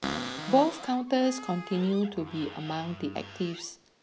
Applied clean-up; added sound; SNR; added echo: none; Cupboard open or close; 11 dB; none.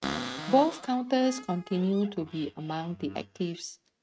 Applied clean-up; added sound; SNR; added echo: neural mask model RNNoise.